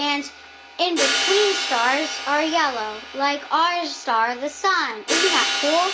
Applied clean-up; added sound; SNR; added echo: none; Hi-hat; 4 dB; none.